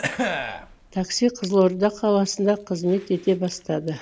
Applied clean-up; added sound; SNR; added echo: none; Chewing, mastication / Cough; 11 dB; none.